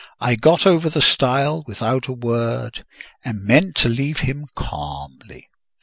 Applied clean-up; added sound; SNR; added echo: none; none; none; none.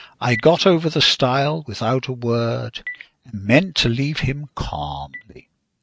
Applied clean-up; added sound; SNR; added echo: neural mask model RNNoise.